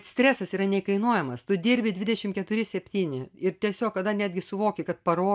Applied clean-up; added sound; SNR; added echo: none; none; none; none.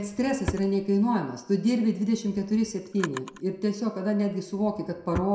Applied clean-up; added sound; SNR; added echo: none; Drawer open or close; 14 dB; reverberation time 0.6 s.